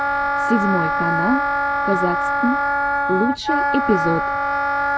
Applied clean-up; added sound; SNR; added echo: none; Wind instrument, woodwind instrument; -4 dB; none.